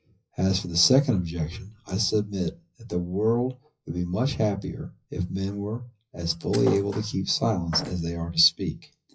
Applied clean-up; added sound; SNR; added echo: classical method WPE with log-MMSE.